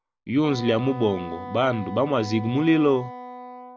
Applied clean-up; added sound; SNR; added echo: none; Wind instrument, woodwind instrument; 13 dB; none.